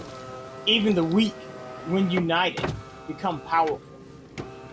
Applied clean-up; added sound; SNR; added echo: none; Car; 11 dB; none.